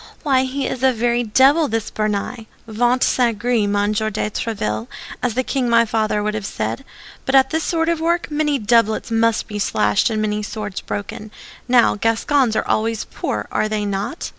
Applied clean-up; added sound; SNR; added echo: none; none; none; none.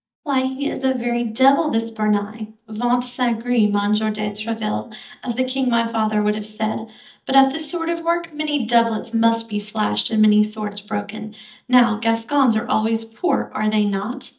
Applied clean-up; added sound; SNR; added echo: neural mask model DeepFilterNet 3.